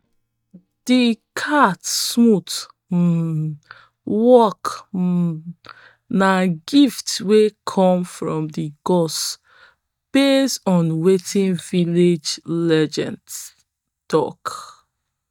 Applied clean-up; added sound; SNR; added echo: neural mask model DeepFilterNet 3.